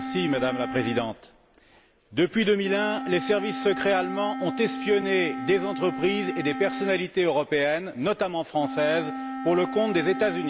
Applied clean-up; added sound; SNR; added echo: none; Wind instrument, woodwind instrument; 8 dB; none.